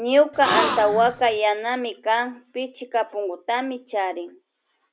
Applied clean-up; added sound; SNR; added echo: none; Gasp; 3 dB; none.